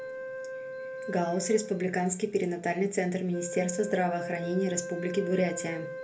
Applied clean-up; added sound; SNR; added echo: none; Wind instrument, woodwind instrument; 9 dB; reverberation time 0.3 s.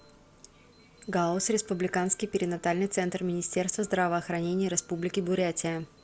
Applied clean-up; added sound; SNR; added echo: none; none; none; none.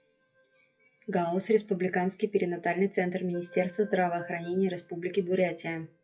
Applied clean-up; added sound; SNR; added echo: classical method WPE with log-MMSE.